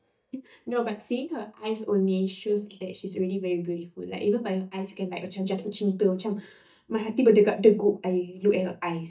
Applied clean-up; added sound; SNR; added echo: neural mask model DeepFilterNet 3.